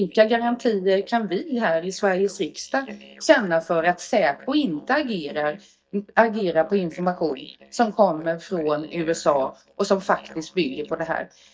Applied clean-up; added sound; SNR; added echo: neural mask model DeepFilterNet 3.